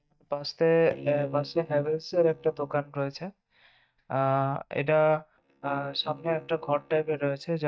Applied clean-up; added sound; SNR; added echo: neural mask model DeepFilterNet 3.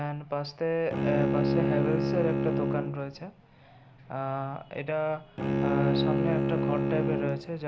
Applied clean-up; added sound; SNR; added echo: none; Bowed string instrument; -3 dB; none.